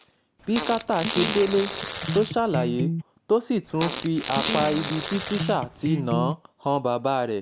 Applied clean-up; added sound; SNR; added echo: none; Fart + Electric guitar; 4 dB; none.